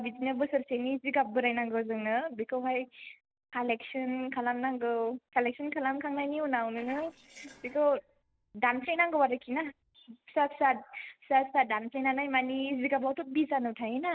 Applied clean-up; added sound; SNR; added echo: neural separator model SepFormer DNS4.